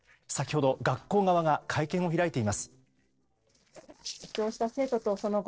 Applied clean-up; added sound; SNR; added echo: neural separator model SepFormer DNS4.